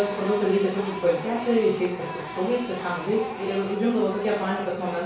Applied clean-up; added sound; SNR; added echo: none; Printer; 11 dB; reverberation time 0.6 s.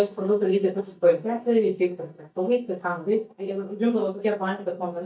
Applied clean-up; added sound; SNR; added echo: neural mask model DeepFilterNet 3.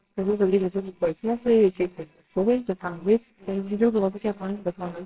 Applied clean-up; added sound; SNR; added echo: neural separator model SepFormer WHAMR!.